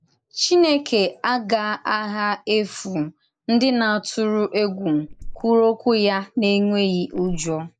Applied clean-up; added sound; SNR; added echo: neural mask model Resemble Enhance denoiser.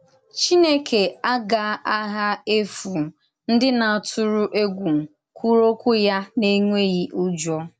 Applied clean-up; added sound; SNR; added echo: none; none; none; none.